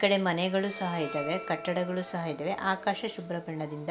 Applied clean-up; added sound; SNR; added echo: none; Bowed string instrument; 14 dB; none.